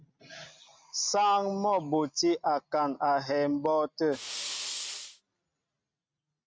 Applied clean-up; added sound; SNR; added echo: neural mask model RNNoise.